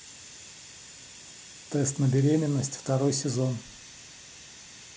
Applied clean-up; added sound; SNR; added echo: none; Hiss; 17 dB; none.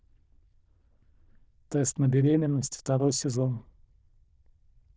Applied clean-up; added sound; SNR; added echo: neural diffusion model UNIVERSE++.